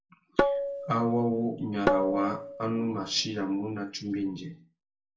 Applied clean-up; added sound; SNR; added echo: none; Tabla; 0 dB; reverberation time 0.3 s.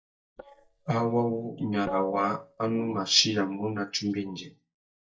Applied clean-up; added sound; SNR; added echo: neural mask model DeepFilterNet 3.